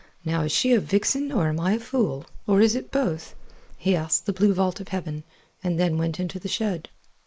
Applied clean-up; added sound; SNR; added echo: neural mask model Resemble Enhance denoiser.